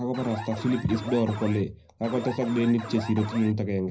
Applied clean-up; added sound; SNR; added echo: none; Alarm; 12 dB; reverberation time 0.4 s.